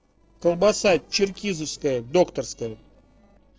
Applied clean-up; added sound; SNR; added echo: neural separator model SepFormer DNS4.